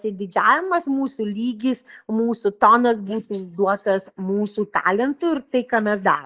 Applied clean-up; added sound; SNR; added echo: neural mask model Resemble Enhance denoiser.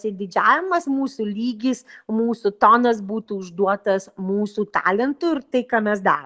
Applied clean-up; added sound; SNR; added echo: none; none; none; none.